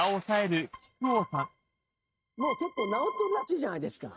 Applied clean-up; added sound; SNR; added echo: neural mask model RNNoise.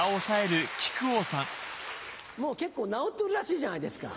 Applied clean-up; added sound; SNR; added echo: none; none; none; none.